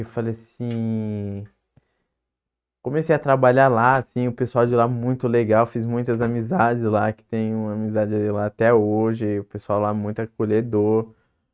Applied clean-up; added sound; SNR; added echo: neural mask model RNNoise.